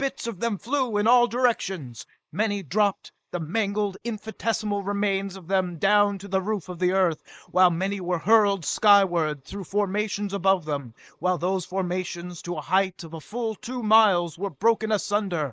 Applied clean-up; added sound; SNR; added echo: neural mask model Resemble Enhance denoiser.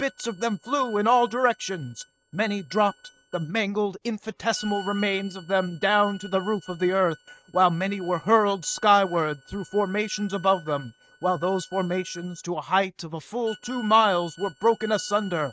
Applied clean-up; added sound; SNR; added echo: neural mask model RNNoise.